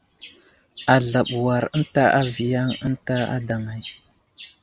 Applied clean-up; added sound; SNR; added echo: none; none; none; none.